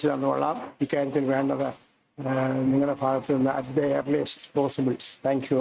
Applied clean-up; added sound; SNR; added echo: neural mask model RNNoise.